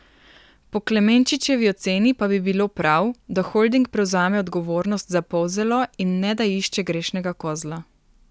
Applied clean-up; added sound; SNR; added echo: none; none; none; none.